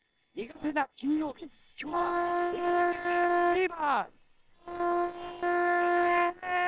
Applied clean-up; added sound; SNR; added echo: neural separator model SepFormer WHAMR!.